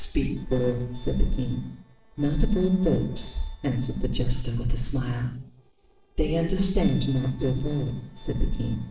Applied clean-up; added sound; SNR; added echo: neural separator model SepFormer DNS4.